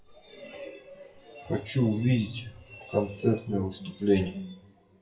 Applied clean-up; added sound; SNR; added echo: classical method WPE with log-MMSE.